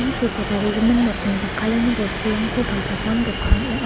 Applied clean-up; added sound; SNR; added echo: none; Subway, metro, underground; 2 dB; none.